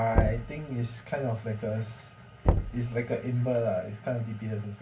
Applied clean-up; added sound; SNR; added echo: none; Knock / Wood; 2 dB; reverberation time 0.2 s.